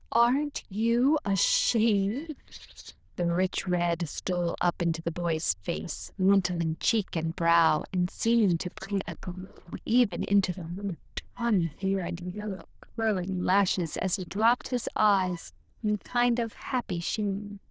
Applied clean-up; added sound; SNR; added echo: neural diffusion model UNIVERSE++.